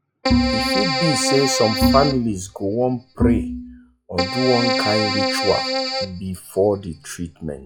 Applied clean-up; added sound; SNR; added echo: classical method log-MMSE.